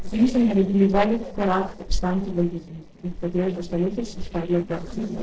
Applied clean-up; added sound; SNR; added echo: neural separator model SepFormer DNS4.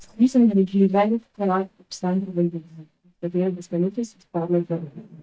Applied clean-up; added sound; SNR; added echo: neural mask model DeepFilterNet 3.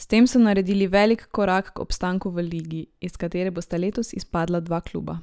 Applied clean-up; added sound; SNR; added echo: none; none; none; none.